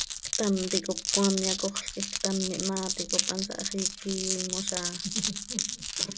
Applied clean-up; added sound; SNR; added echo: none; Glass; -1 dB; none.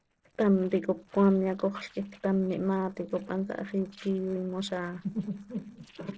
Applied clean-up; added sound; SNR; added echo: neural separator model SepFormer DNS4.